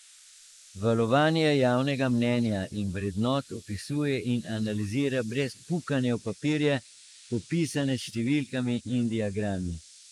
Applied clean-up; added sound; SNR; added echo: neural mask model Resemble Enhance denoiser.